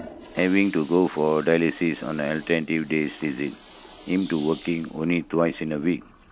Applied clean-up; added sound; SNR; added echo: none; Toilet flush; 18 dB; none.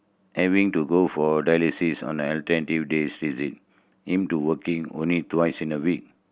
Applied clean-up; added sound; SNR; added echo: none; none; none; none.